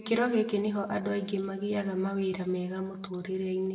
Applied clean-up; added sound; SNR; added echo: none; none; none; reverberation time 0.7 s.